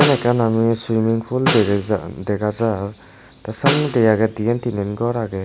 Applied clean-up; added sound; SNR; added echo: none; Snare drum; 8 dB; none.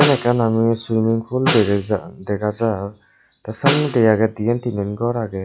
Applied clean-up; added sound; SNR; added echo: classical method log-MMSE.